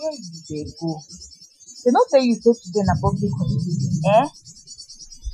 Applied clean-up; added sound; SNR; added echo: classical method Wiener filter.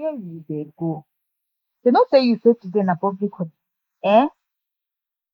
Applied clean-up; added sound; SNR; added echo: neural mask model Resemble Enhance denoiser.